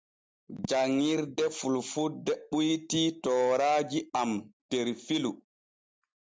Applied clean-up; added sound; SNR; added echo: none; none; none; none.